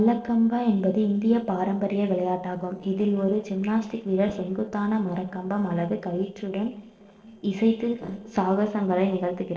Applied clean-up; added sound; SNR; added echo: neural separator model SepFormer DNS4.